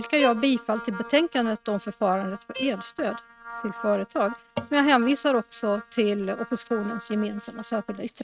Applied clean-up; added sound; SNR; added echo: neural mask model RNNoise.